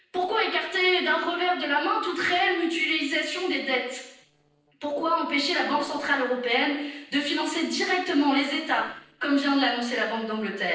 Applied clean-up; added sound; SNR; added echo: neural separator model SepFormer DNS4.